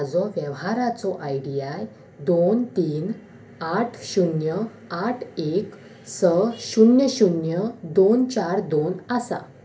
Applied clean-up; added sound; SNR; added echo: none; none; none; reverberation time 0.3 s.